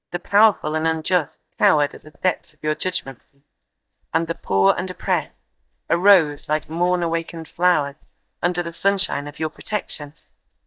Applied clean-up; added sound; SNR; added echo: neural mask model DeepFilterNet 3.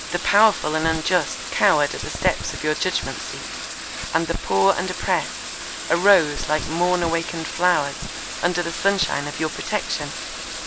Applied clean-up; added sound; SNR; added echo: none; Bathtub (filling or washing); 8 dB; none.